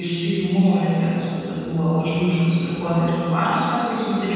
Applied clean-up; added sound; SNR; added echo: none; none; none; reverberation time 2.1 s.